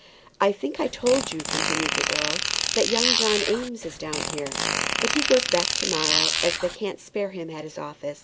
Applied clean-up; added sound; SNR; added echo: none; Fart; -2 dB; none.